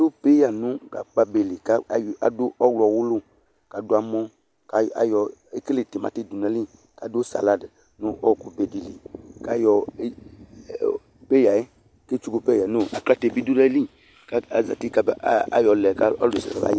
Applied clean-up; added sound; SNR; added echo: none; none; none; none.